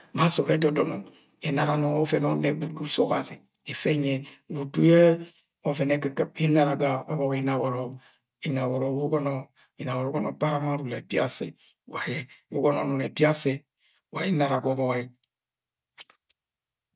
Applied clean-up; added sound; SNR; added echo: none; none; none; none.